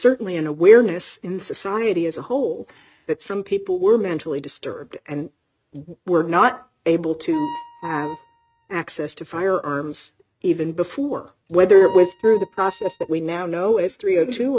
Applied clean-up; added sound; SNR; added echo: neural mask model RNNoise.